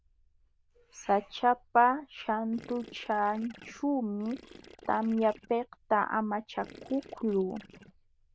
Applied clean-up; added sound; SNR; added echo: neural diffusion model UNIVERSE++.